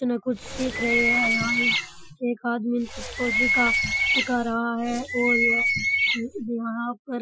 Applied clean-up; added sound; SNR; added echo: classical method Wiener filter.